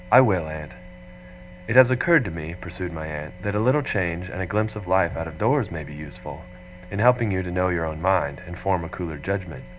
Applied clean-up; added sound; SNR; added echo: none; none; none; none.